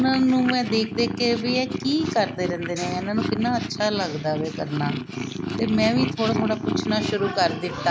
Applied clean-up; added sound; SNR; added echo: none; Purr; 5 dB; none.